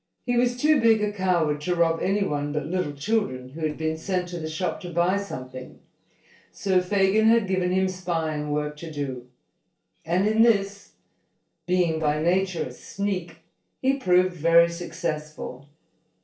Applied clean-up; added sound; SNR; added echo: neural separator model SepFormer DNS4.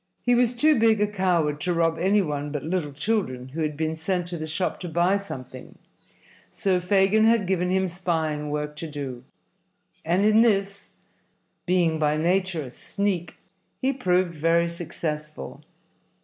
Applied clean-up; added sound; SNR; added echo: none; none; none; none.